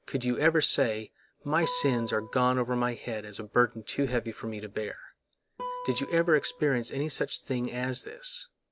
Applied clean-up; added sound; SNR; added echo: none; Guitar; 16 dB; none.